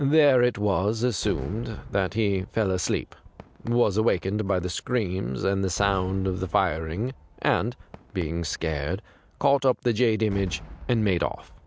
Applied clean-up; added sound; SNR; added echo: none; Cheering / Fireworks; 19 dB; none.